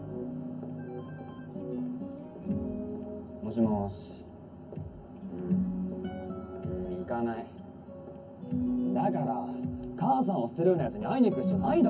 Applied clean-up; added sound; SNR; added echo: none; none; none; reverberation time 0.3 s.